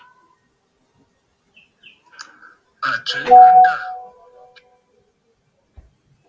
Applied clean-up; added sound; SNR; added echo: none; none; none; none.